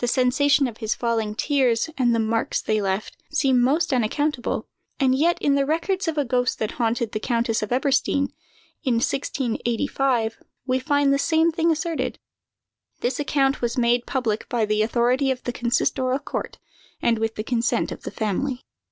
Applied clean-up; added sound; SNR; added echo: none; none; none; none.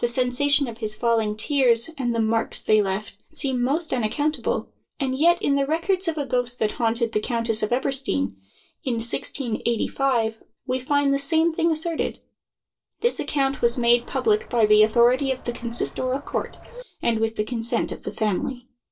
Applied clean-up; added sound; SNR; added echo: neural separator model SepFormer DNS4.